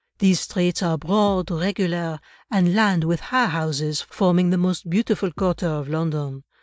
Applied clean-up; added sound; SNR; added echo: neural mask model DeepFilterNet 3.